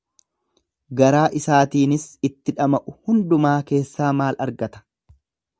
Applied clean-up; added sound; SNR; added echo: none; none; none; none.